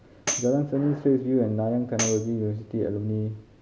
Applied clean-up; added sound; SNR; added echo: none; Tambourine; 10 dB; none.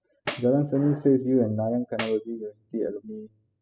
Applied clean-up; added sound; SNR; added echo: classical method spectral subtraction.